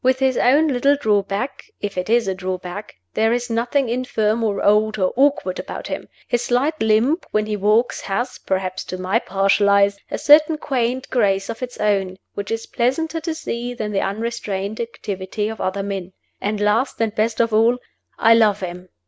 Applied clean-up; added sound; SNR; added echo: none; none; none; none.